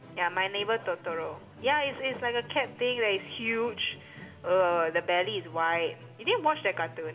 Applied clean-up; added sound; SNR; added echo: none; Musical instrument; 19 dB; reverberation time 2.3 s.